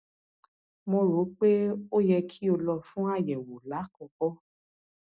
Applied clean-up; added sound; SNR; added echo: none; none; none; none.